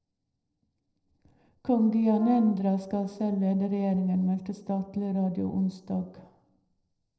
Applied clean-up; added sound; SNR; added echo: neural separator model SepFormer DNS4.